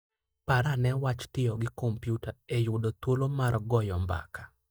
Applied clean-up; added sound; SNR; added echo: neural mask model DeepFilterNet 3.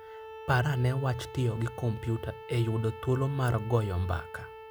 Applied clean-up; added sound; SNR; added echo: none; Bowed string instrument; 14 dB; none.